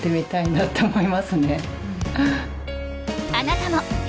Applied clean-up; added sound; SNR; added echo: none; Thump, thud; 15 dB; none.